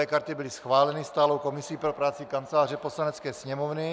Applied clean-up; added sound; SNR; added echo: none; none; none; none.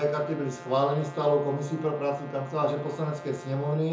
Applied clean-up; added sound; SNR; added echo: none; Brass instrument; 18 dB; reverberation time 0.6 s.